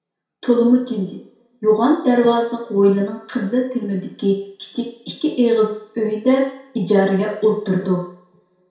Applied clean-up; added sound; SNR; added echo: none; none; none; reverberation time 0.6 s.